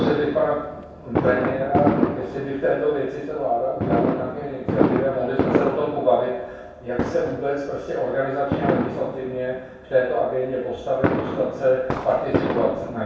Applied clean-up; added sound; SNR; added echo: none; Fireworks; 2 dB; reverberation time 0.7 s.